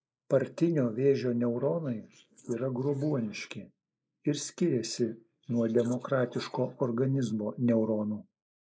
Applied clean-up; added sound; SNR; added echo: neural mask model Resemble Enhance denoiser.